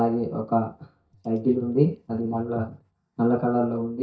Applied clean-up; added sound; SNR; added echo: neural mask model DeepFilterNet 3.